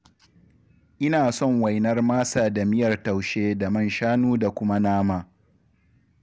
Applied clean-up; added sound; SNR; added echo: none; none; none; none.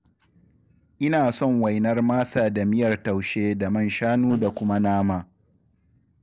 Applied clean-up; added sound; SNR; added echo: neural separator model SepFormer DNS4.